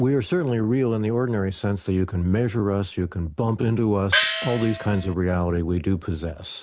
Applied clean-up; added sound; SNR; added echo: none; Gong; 1 dB; none.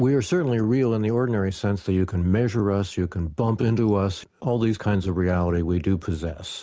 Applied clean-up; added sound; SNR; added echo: none; none; none; none.